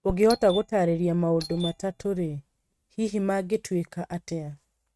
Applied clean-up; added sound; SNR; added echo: neural mask model RNNoise.